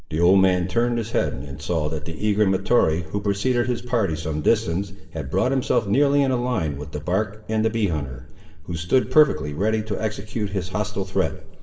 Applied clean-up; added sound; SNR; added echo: none; none; none; reverberation time 1.6 s.